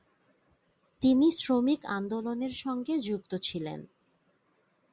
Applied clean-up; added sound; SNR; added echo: none; none; none; none.